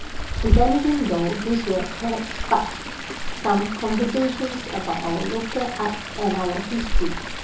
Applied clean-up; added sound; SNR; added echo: none; Chatter / Stream; 1 dB; reverberation time 0.8 s.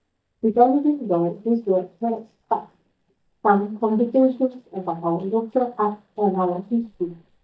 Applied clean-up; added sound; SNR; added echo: neural mask model DeepFilterNet 3.